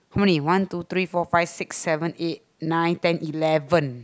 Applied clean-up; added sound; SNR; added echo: none; none; none; none.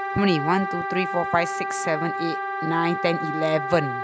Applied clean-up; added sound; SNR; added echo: none; Wind instrument, woodwind instrument; 3 dB; none.